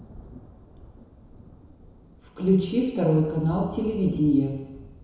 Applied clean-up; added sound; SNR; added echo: none; Thunder; 19 dB; reverberation time 1.0 s.